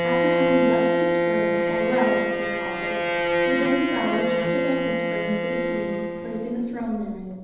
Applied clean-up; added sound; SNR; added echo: none; Bowed string instrument; -4 dB; reverberation time 1.1 s.